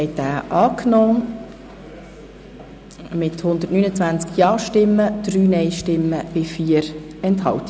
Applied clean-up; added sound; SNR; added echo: none; none; none; none.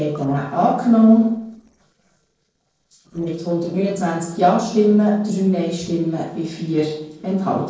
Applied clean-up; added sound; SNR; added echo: neural separator model SepFormer DNS4.